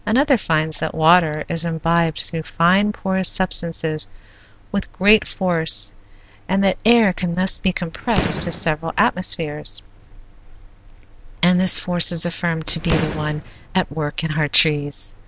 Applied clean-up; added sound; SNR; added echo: none; Fireworks; 9 dB; none.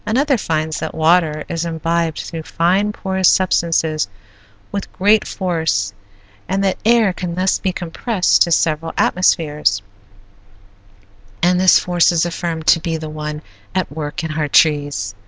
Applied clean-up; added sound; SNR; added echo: none; none; none; none.